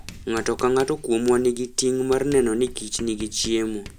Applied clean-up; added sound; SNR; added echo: none; Writing; 16 dB; none.